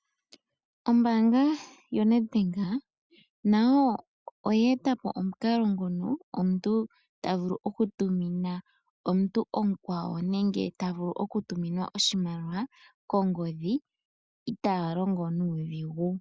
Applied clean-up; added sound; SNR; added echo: none; none; none; none.